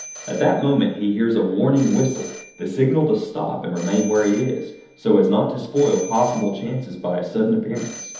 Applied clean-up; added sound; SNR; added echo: none; Telephone; 20 dB; reverberation time 1.3 s.